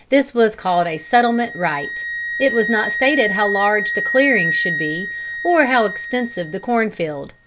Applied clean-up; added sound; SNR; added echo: none; Wind instrument, woodwind instrument; 6 dB; none.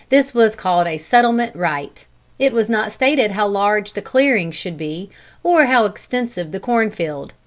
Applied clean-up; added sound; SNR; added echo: none; none; none; none.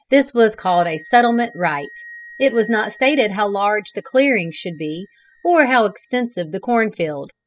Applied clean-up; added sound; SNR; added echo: classical method spectral subtraction.